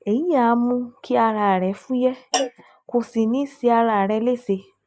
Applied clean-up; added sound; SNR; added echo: neural mask model Resemble Enhance denoiser.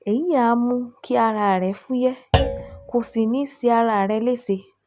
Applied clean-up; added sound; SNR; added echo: none; Thump, thud; 6 dB; none.